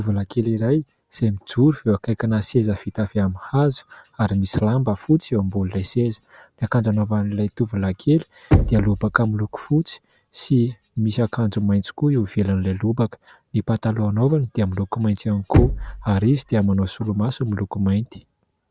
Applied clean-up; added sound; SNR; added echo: none; Knock; 4 dB; none.